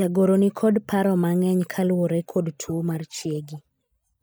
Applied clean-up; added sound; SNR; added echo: neural mask model DeepFilterNet 3.